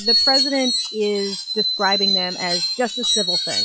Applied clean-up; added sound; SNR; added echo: classical method log-MMSE.